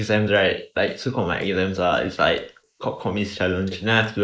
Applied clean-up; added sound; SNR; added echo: neural mask model Resemble Enhance denoiser.